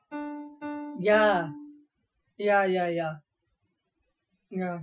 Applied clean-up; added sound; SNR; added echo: classical method Wiener filter.